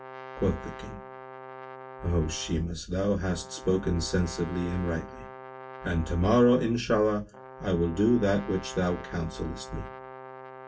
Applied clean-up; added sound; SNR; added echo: none; Brass instrument; 15 dB; reverberation time 0.2 s.